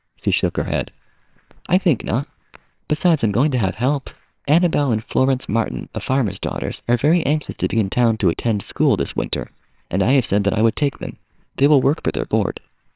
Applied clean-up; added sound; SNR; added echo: neural separator model SepFormer WHAMR!.